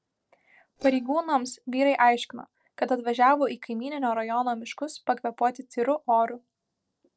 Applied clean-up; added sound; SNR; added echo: neural separator model SepFormer DNS4.